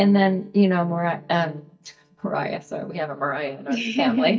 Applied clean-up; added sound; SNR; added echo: neural mask model DeepFilterNet 3.